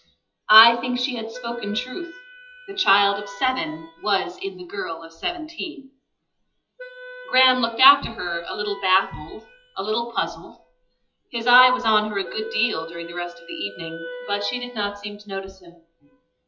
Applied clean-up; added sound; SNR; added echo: classical method WPE with log-MMSE.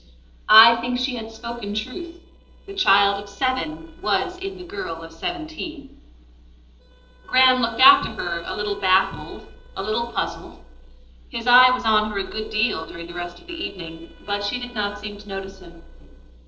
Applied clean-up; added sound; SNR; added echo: neural separator model SepFormer DNS4.